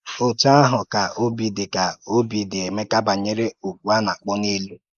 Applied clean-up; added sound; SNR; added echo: neural mask model Resemble Enhance denoiser.